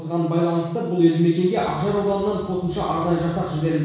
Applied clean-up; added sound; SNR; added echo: none; none; none; reverberation time 1.1 s.